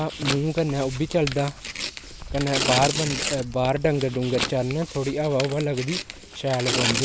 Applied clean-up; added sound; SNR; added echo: none; Tearing; 5 dB; none.